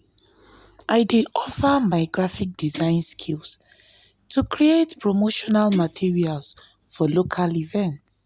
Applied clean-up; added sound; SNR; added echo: none; Guitar; 18 dB; none.